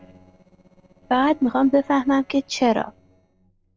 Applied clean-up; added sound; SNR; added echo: neural separator model SepFormer DNS4.